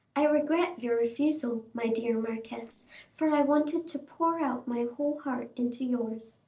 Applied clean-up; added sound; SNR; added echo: neural separator model SepFormer DNS4.